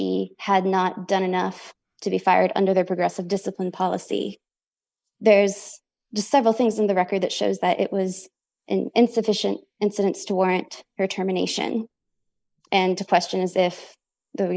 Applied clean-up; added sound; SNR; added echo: neural mask model Resemble Enhance denoiser.